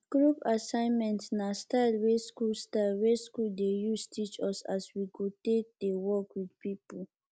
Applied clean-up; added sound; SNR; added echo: none; none; none; none.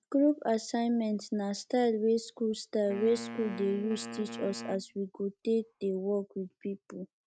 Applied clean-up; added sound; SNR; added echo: neural mask model RNNoise.